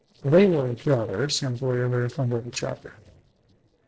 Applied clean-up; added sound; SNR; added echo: neural separator model SepFormer DNS4.